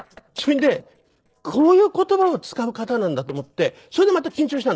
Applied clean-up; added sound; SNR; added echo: neural separator model SepFormer DNS4.